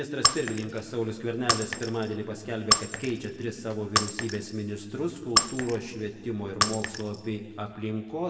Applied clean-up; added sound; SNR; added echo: none; Shatter; -1 dB; reverberation time 1.5 s.